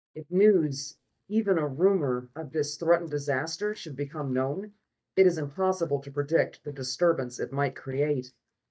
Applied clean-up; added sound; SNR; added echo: neural mask model DeepFilterNet 3.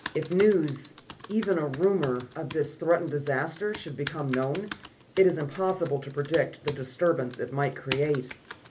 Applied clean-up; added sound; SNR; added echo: none; Computer keyboard; 14 dB; reverberation time 0.3 s.